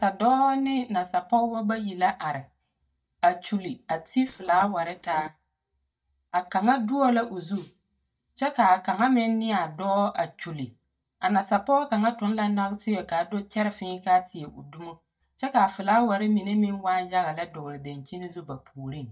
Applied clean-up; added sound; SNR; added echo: neural mask model DeepFilterNet 3.